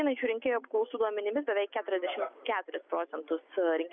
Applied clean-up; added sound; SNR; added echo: none; none; none; none.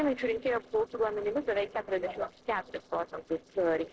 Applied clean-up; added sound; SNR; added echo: neural separator model SepFormer DNS4.